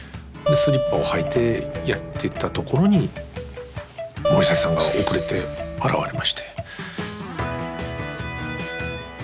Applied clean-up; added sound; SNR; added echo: none; Acoustic guitar; 3 dB; none.